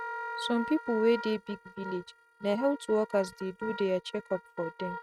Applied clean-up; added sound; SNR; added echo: neural mask model RNNoise.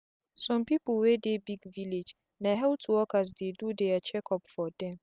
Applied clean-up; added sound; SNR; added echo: none; none; none; none.